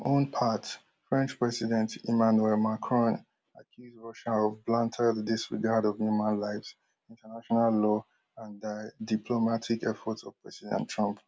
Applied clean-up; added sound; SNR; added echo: none; none; none; none.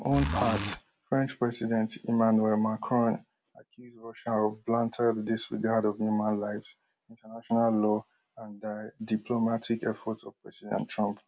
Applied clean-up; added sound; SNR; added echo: none; Zipper (clothing); 2 dB; none.